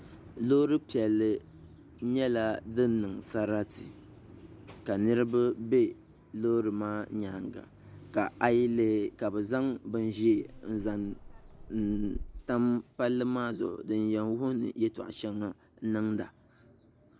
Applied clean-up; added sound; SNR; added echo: none; Insect; 13 dB; none.